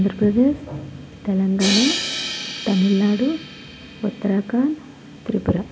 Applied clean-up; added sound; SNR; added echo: none; Crash cymbal; 9 dB; none.